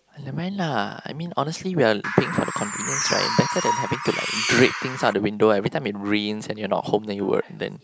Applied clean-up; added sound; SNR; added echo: none; Bird; 3 dB; none.